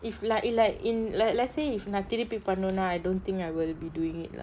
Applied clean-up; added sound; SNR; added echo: none; Wind; 19 dB; none.